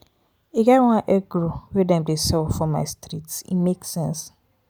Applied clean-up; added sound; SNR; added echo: none; none; none; none.